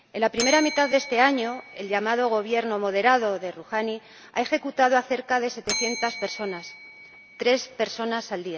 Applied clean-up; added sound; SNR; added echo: none; Bell; 13 dB; none.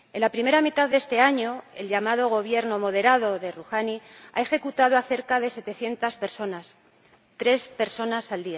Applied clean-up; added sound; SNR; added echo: none; none; none; none.